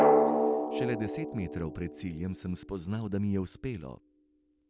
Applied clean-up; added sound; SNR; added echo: none; Drum; -5 dB; none.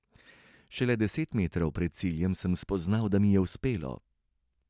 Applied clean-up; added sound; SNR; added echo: none; none; none; none.